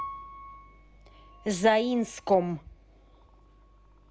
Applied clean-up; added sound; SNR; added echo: none; Piano; 17 dB; none.